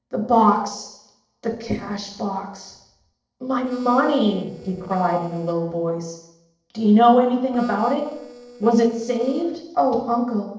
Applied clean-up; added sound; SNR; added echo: neural separator model SepFormer DNS4.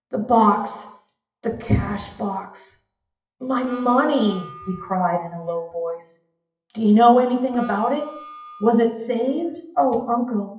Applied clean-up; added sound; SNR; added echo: classical method WPE with log-MMSE.